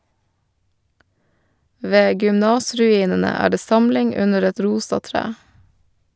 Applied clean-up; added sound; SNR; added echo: none; none; none; none.